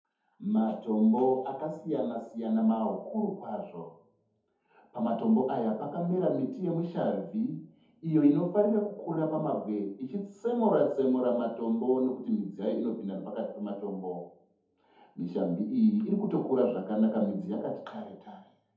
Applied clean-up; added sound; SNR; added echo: none; none; none; reverberation time 0.6 s.